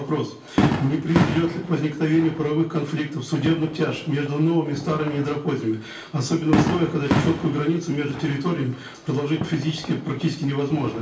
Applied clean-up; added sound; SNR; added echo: none; Fireworks; 5 dB; reverberation time 0.4 s.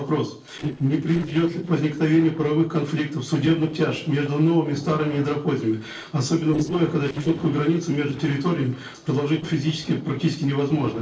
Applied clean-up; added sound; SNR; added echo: neural separator model SepFormer DNS4.